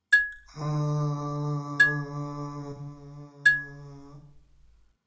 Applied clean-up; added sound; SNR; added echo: none; Marimba, xylophone; -4 dB; reverberation time 0.7 s.